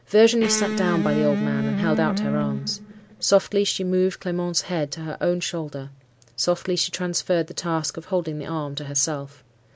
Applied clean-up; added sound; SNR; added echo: none; Electric guitar; 1 dB; none.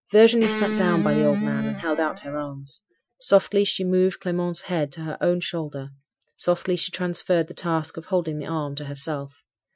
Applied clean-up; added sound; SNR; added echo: classical method Wiener filter.